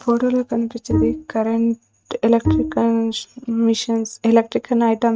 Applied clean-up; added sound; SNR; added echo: neural mask model RNNoise.